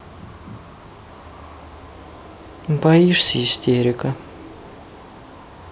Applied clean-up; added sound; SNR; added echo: none; none; none; none.